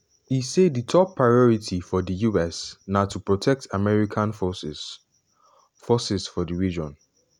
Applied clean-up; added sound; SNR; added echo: none; none; none; none.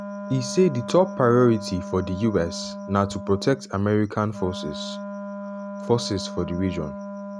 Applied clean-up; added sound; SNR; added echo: none; Wind instrument, woodwind instrument; 10 dB; none.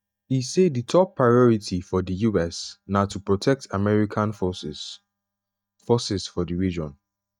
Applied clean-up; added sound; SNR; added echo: neural mask model DeepFilterNet 3.